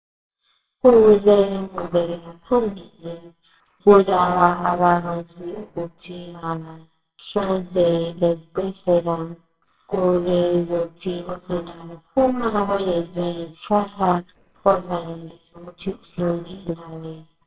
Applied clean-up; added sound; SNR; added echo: neural separator model SepFormer WHAMR!.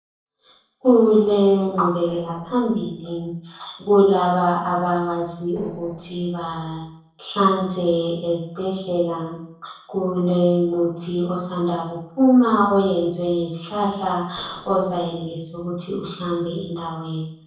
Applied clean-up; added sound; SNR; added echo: neural separator model SepFormer DNS4.